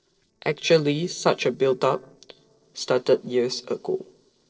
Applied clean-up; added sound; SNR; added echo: neural separator model SepFormer DNS4.